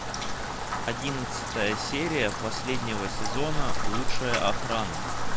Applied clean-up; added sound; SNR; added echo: none; Rain; -4 dB; none.